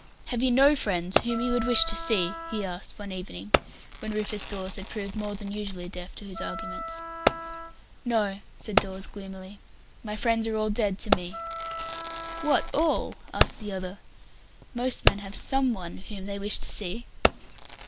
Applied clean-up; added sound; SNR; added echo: none; Fireworks + Wind instrument, woodwind instrument; 3 dB; none.